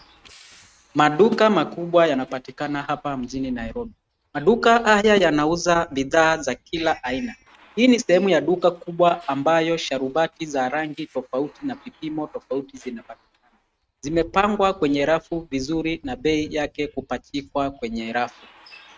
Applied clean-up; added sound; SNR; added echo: neural mask model RNNoise.